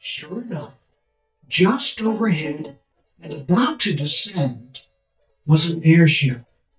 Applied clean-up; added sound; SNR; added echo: neural mask model DeepFilterNet 3.